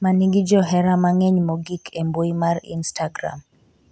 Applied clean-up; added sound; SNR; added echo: none; none; none; none.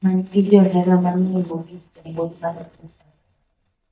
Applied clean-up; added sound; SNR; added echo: neural mask model DeepFilterNet 3.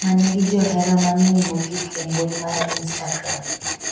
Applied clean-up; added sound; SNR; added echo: none; Tools; 8 dB; reverberation time 0.8 s.